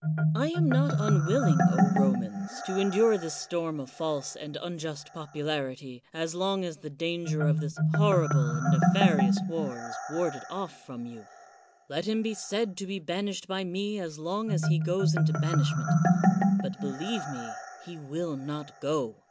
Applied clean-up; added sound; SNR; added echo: none; Marimba, xylophone; -3 dB; none.